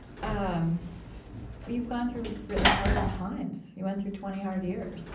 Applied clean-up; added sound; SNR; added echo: none; Sliding door / Slam; 0 dB; reverberation time 0.6 s.